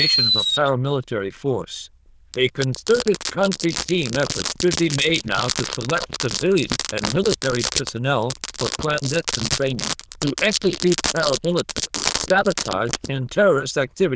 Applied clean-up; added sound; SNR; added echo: neural diffusion model UNIVERSE++.